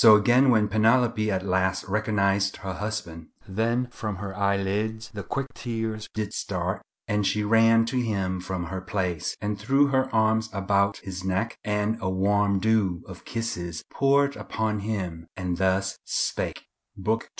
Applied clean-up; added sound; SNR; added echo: none; none; none; none.